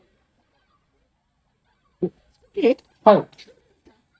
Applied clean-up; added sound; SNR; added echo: neural mask model DeepFilterNet 3.